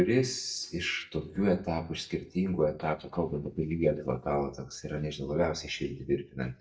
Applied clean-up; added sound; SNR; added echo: neural mask model DeepFilterNet 3.